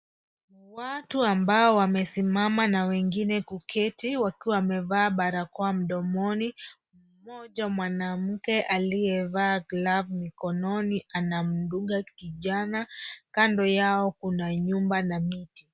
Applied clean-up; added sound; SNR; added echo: none; none; none; none.